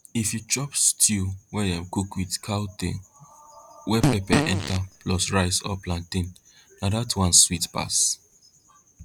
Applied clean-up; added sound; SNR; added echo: none; Fart; 0 dB; none.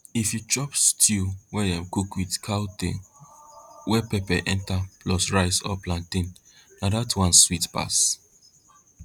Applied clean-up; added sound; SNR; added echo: none; none; none; none.